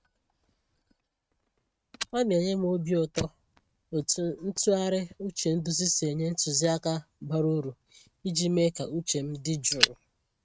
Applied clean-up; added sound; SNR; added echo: neural mask model RNNoise.